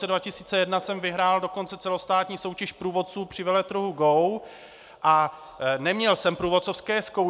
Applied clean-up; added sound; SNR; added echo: none; none; none; none.